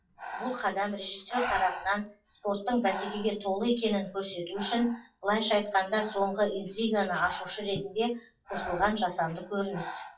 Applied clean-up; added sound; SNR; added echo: classical method WPE with log-MMSE.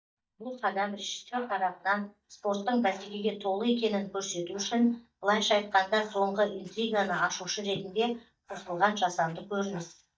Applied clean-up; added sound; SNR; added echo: neural mask model DeepFilterNet 3.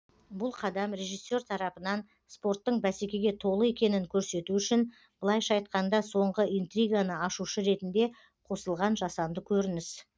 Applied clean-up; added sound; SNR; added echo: none; none; none; none.